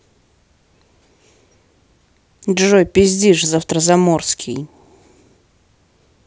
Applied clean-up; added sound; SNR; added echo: none; none; none; none.